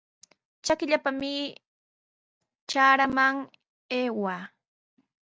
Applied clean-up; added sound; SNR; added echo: none; none; none; none.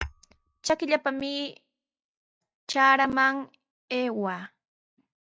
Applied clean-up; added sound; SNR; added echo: classical method log-MMSE.